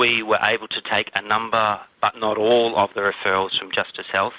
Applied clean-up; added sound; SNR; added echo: none; none; none; none.